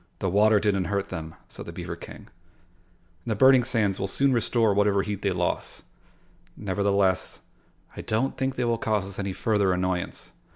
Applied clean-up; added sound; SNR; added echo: none; none; none; none.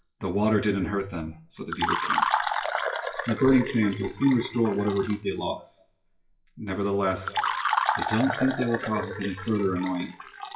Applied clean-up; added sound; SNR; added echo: classical method WPE with log-MMSE.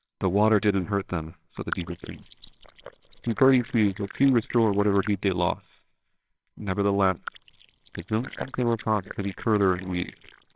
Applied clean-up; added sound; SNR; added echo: neural separator model SepFormer WHAMR!.